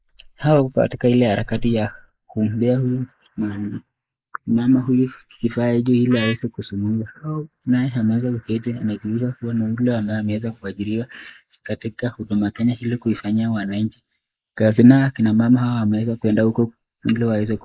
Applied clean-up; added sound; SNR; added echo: neural mask model Resemble Enhance denoiser.